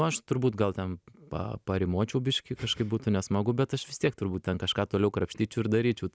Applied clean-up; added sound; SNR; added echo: none; none; none; none.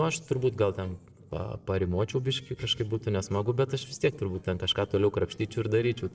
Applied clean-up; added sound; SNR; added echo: neural separator model SepFormer DNS4.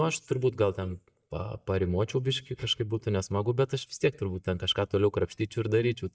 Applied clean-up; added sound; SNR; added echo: neural mask model DeepFilterNet 3.